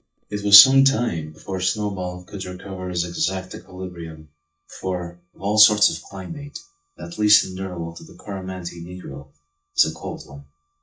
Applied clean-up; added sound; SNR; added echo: neural mask model DeepFilterNet 3.